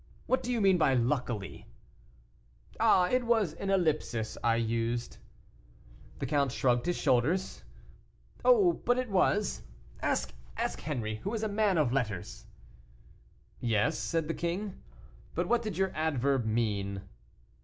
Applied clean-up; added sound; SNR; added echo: none; none; none; none.